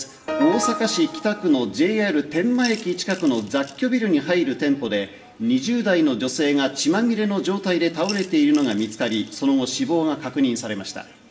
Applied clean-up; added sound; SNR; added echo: none; Coin (dropping) / Glass; 18 dB; reverberation time 0.8 s.